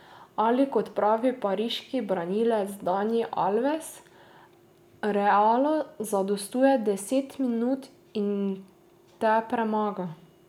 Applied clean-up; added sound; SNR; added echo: none; none; none; none.